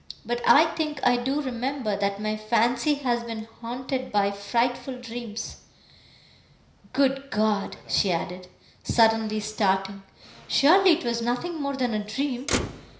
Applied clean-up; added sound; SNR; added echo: none; Motor vehicle (road); 16 dB; reverberation time 0.5 s.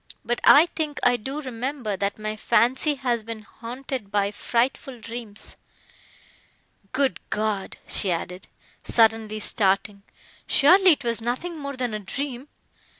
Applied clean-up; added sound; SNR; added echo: none; none; none; none.